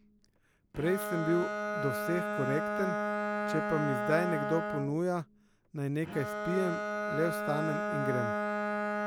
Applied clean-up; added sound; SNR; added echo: none; Bowed string instrument; 0 dB; none.